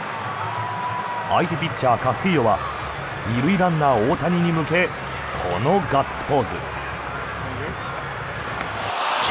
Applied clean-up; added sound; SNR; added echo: none; none; none; none.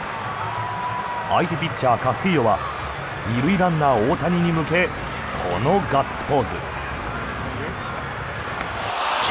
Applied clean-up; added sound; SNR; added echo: none; Motorcycle; 17 dB; none.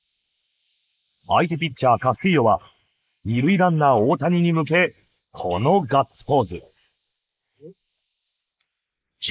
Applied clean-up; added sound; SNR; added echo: neural mask model Resemble Enhance denoiser.